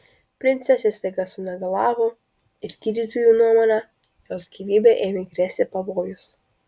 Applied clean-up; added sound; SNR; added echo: none; none; none; none.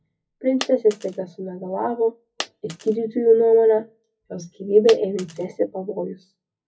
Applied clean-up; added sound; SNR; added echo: classical method WPE with log-MMSE.